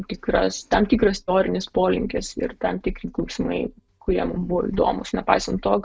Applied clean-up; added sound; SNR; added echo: none; none; none; none.